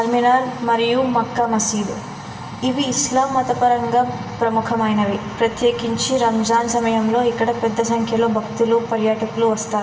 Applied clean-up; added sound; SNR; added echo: none; none; none; reverberation time 2.4 s.